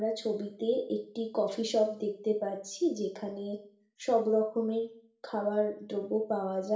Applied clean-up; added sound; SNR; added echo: none; none; none; reverberation time 0.5 s.